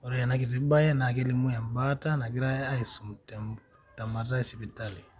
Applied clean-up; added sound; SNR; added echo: none; none; none; none.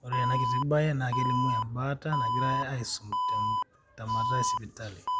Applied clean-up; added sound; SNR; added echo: none; Alarm; -1 dB; none.